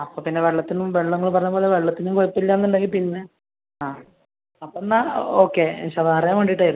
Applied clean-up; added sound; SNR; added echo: none; none; none; none.